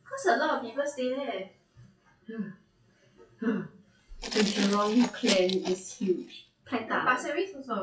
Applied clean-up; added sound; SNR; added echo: classical method WPE with log-MMSE.